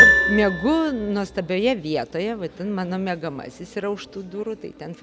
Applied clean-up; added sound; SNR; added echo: none; Piano; -1 dB; none.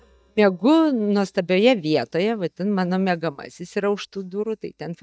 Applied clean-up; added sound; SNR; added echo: neural mask model DeepFilterNet 3.